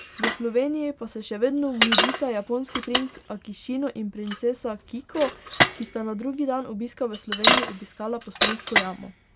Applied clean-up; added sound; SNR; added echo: none; Bicycle; 0 dB; none.